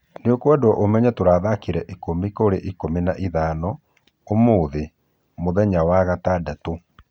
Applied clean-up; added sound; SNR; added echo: none; none; none; none.